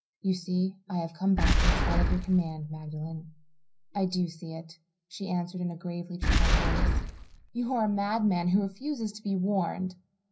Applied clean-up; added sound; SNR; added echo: none; Boom; -2 dB; reverberation time 0.4 s.